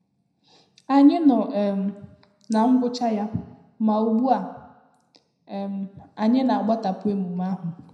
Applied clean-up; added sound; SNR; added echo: none; none; none; reverberation time 0.7 s.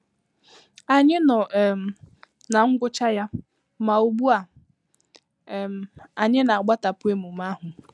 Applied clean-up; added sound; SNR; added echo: none; none; none; none.